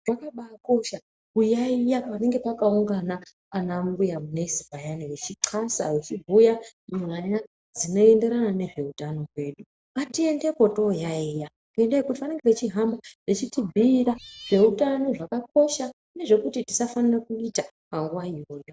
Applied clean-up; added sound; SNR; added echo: none; Cat; 20 dB; none.